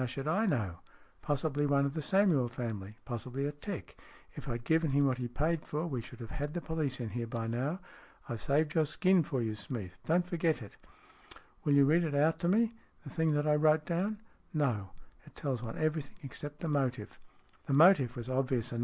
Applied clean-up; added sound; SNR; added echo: none; none; none; none.